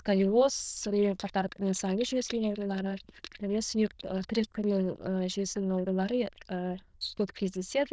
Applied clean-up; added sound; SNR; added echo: neural diffusion model UNIVERSE++.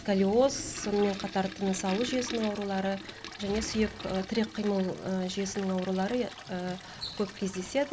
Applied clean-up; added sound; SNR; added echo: none; Toilet flush; 14 dB; none.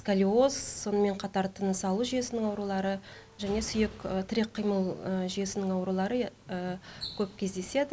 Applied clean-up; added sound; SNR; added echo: none; none; none; none.